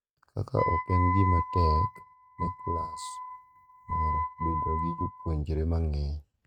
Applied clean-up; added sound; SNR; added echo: neural mask model RNNoise.